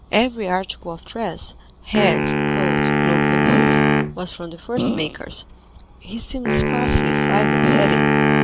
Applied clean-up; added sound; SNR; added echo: none; Fart + Wind instrument, woodwind instrument; -4 dB; none.